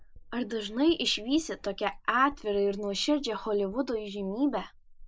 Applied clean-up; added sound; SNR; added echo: neural mask model Resemble Enhance denoiser.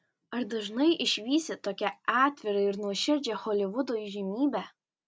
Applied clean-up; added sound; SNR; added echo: none; none; none; none.